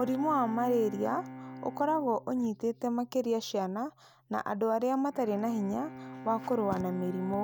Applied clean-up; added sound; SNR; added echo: none; Bowed string instrument; 14 dB; none.